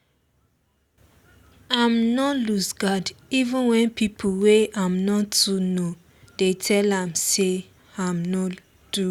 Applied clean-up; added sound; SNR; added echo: none; none; none; none.